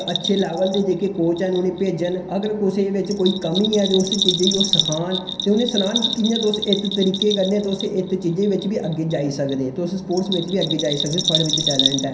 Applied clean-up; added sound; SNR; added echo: none; Bell; 6 dB; reverberation time 0.3 s.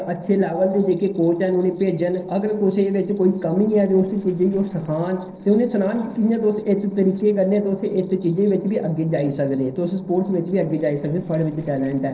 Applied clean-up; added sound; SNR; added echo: neural separator model SepFormer DNS4.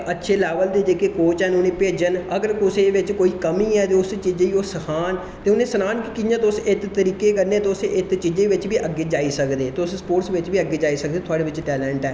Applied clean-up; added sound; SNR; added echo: none; none; none; none.